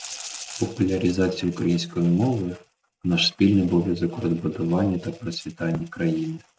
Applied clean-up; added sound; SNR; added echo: neural mask model RNNoise.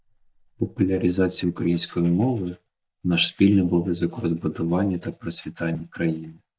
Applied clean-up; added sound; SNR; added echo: neural mask model DeepFilterNet 3.